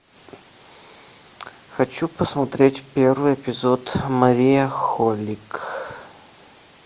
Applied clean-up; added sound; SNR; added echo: none; none; none; none.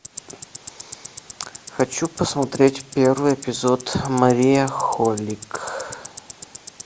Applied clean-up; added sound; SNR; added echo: none; Tick-tock; 17 dB; none.